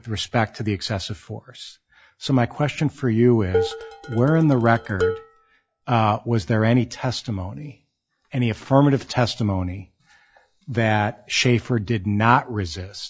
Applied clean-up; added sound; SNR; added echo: classical method log-MMSE.